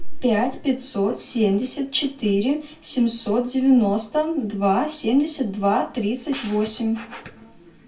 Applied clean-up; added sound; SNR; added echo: none; none; none; reverberation time 0.2 s.